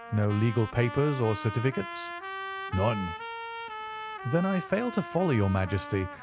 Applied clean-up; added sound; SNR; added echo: none; Trumpet; 10 dB; none.